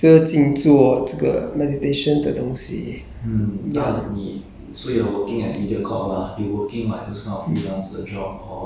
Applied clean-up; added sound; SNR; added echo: none; none; none; none.